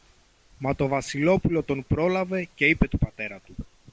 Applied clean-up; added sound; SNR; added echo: none; none; none; none.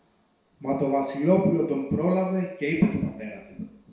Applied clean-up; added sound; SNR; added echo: none; none; none; reverberation time 0.7 s.